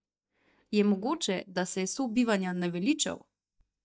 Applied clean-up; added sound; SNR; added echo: neural mask model DeepFilterNet 3.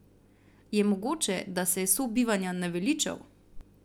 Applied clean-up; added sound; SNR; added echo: none; none; none; none.